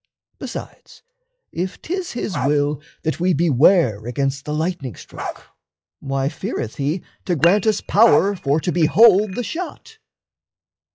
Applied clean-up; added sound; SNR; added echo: classical method log-MMSE.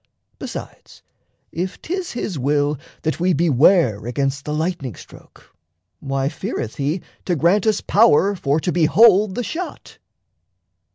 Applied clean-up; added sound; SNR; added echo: none; none; none; none.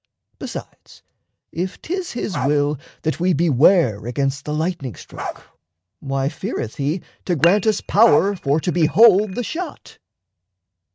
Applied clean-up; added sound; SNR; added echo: neural mask model RNNoise.